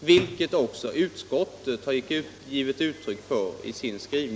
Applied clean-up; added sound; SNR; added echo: none; Microwave oven; 19 dB; none.